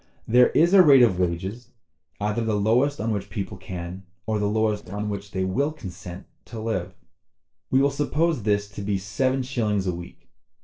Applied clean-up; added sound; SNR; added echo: neural separator model SepFormer DNS4.